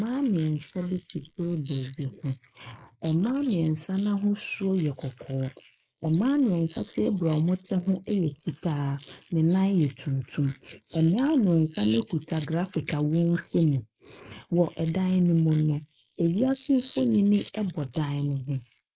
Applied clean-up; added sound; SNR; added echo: neural mask model Resemble Enhance denoiser.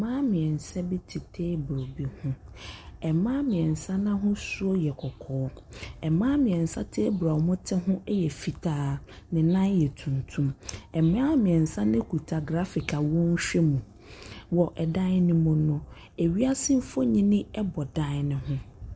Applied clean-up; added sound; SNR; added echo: none; none; none; none.